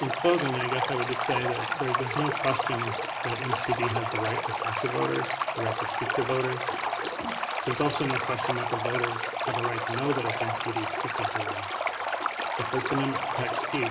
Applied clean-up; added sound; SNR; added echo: none; Stream; -2 dB; reverberation time 1.3 s.